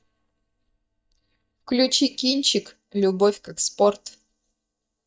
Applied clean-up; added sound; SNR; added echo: neural mask model DeepFilterNet 3.